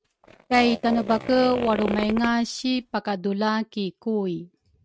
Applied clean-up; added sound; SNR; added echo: neural mask model RNNoise.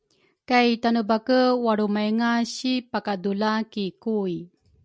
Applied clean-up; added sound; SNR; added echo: none; none; none; none.